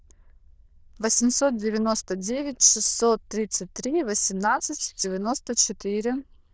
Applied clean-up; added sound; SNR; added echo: neural diffusion model UNIVERSE++.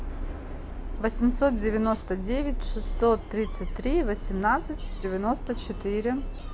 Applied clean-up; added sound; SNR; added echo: none; Subway, metro, underground; 6 dB; none.